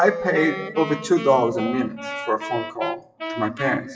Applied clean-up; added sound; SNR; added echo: classical method WPE with log-MMSE.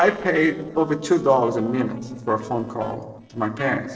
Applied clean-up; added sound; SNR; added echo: neural separator model SepFormer DNS4.